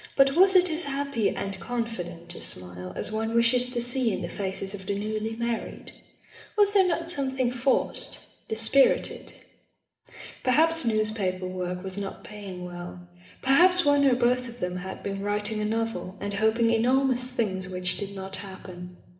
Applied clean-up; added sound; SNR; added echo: none; none; none; reverberation time 0.8 s.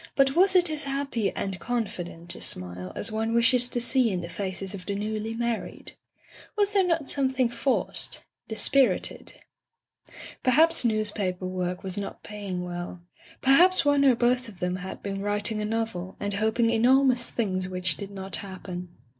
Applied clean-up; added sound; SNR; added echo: none; none; none; none.